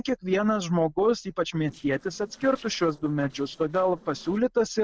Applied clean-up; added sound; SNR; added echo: neural separator model SepFormer DNS4.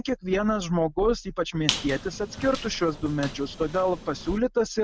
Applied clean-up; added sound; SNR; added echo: none; Squeak; 10 dB; none.